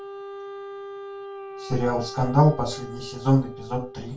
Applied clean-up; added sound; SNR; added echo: none; Wind instrument, woodwind instrument; 12 dB; reverberation time 0.2 s.